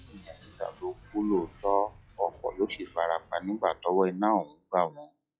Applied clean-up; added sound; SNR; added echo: classical method log-MMSE.